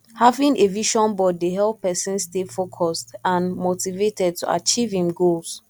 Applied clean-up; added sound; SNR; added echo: none; none; none; none.